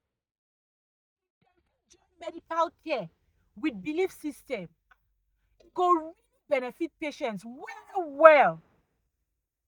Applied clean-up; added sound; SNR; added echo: neural mask model DeepFilterNet 3.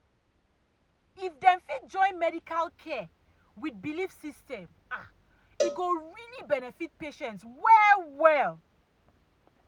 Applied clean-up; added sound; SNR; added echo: none; Cowbell; 8 dB; none.